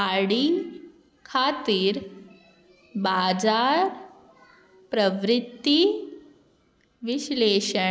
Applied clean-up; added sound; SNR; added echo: none; none; none; none.